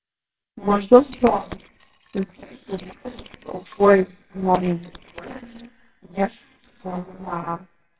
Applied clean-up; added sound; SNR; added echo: neural separator model SepFormer WHAMR!.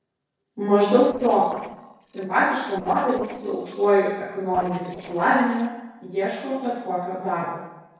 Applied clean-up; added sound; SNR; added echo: neural separator model SepFormer DNS4.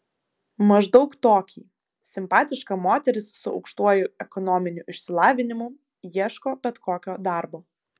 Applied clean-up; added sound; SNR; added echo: none; none; none; none.